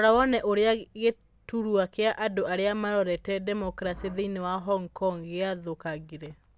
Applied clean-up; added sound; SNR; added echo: none; none; none; none.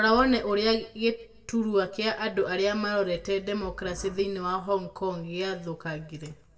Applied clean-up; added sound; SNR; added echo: none; none; none; reverberation time 0.6 s.